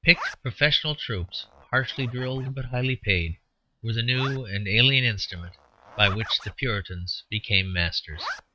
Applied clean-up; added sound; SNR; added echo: neural mask model RNNoise.